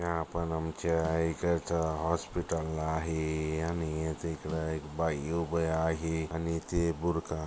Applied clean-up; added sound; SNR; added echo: none; Snare drum; 19 dB; none.